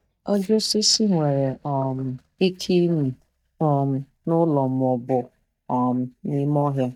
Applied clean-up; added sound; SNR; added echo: neural mask model DeepFilterNet 3.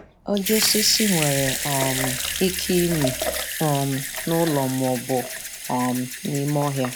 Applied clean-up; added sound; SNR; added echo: none; Sink (filling or washing) / Water tap, faucet / Liquid; 4 dB; none.